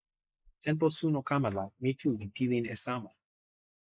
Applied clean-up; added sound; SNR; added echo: neural mask model Resemble Enhance denoiser.